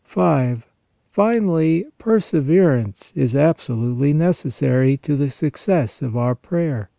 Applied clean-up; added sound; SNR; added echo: none; none; none; none.